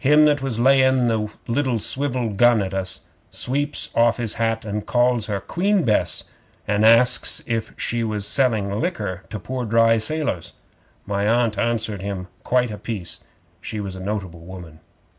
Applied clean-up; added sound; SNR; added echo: none; none; none; none.